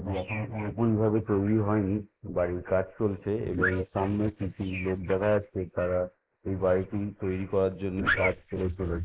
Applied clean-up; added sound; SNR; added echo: neural mask model Resemble Enhance denoiser.